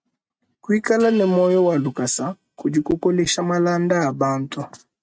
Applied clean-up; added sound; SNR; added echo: neural mask model RNNoise.